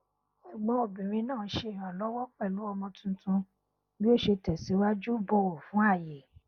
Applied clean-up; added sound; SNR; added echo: none; none; none; none.